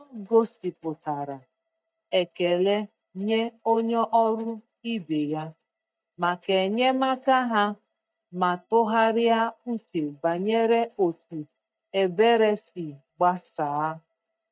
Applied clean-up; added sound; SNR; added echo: neural mask model DeepFilterNet 3.